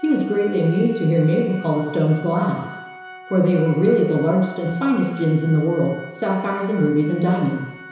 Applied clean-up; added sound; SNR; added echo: none; Organ; 18 dB; reverberation time 1.0 s.